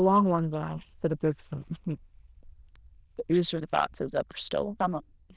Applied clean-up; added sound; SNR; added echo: neural diffusion model UNIVERSE++.